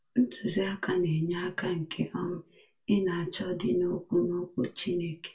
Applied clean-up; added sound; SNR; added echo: none; none; none; reverberation time 0.2 s.